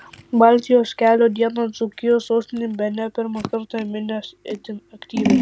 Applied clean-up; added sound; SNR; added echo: none; Scissors; 9 dB; none.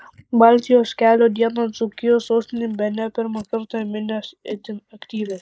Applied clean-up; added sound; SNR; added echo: neural mask model Resemble Enhance denoiser.